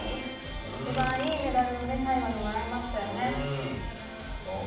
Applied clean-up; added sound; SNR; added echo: none; Ratchet, pawl / Tools; 14 dB; reverberation time 0.7 s.